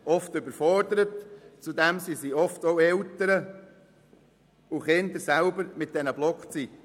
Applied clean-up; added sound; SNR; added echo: none; none; none; none.